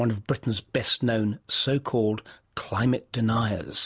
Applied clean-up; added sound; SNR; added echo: none; none; none; none.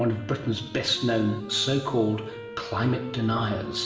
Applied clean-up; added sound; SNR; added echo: none; Wind instrument, woodwind instrument; 13 dB; reverberation time 1.1 s.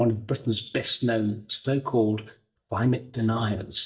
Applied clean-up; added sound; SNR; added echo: neural mask model DeepFilterNet 3.